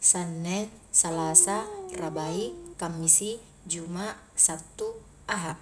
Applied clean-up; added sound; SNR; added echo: none; Dog; 12 dB; none.